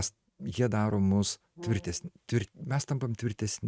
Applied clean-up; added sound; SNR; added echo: neural mask model RNNoise.